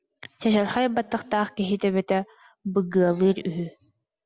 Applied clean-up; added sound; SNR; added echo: none; none; none; none.